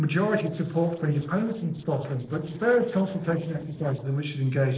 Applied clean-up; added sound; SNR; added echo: neural separator model SepFormer DNS4.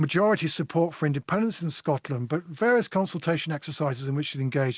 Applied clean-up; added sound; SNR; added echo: none; none; none; none.